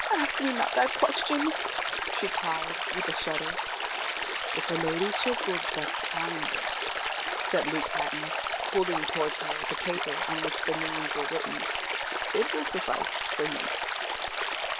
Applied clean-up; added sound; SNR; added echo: none; Stream; -3 dB; none.